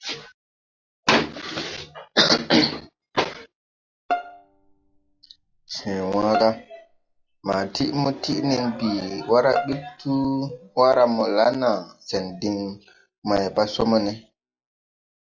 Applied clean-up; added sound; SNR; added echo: classical method log-MMSE.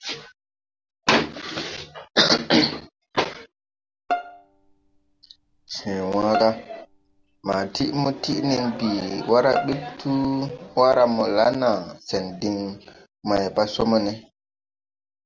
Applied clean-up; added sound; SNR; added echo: none; Bowed string instrument; 10 dB; none.